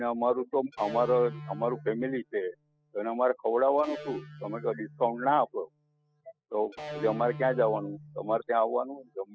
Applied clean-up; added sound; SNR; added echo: classical method spectral subtraction.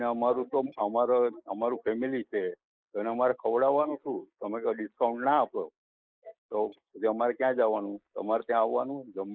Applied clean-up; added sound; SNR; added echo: neural mask model Resemble Enhance denoiser.